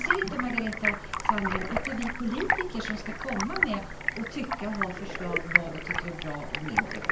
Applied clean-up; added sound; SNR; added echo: none; Stream; -3 dB; reverberation time 0.3 s.